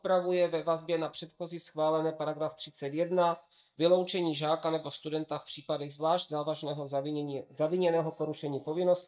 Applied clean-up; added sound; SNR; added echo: neural mask model DeepFilterNet 3.